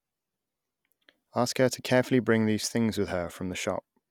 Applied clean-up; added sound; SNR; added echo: none; none; none; none.